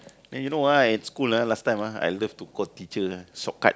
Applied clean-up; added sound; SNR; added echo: none; none; none; none.